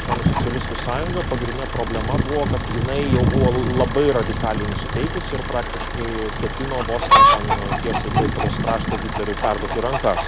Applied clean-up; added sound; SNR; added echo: none; Idling / Car + Chicken, rooster; 1 dB; none.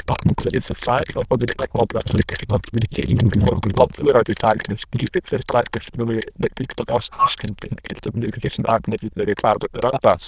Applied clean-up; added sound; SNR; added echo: neural diffusion model UNIVERSE++.